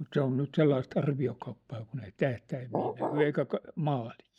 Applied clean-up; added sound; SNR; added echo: neural mask model DeepFilterNet 3.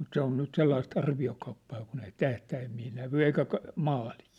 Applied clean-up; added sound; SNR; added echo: none; none; none; none.